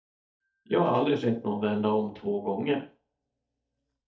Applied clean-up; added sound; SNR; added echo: neural mask model DeepFilterNet 3.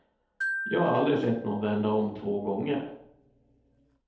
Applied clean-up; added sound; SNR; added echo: none; Glockenspiel; 10 dB; reverberation time 2.0 s.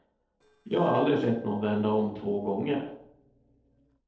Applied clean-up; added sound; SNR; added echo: neural separator model SepFormer DNS4.